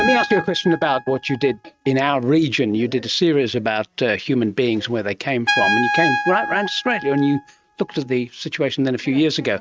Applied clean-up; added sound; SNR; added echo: neural mask model RNNoise.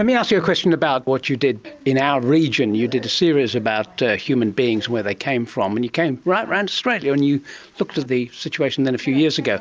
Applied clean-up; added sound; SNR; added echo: none; none; none; none.